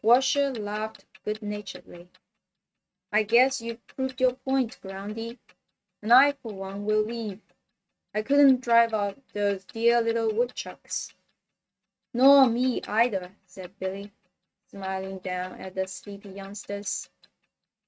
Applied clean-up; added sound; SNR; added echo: neural mask model RNNoise.